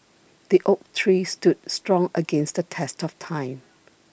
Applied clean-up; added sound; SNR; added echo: none; none; none; none.